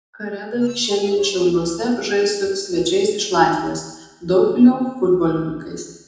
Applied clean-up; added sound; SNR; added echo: neural separator model SepFormer DNS4.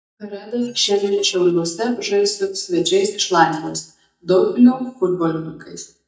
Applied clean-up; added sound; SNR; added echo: neural mask model DeepFilterNet 3.